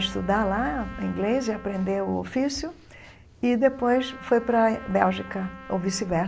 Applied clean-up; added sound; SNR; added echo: none; Trumpet; 19 dB; none.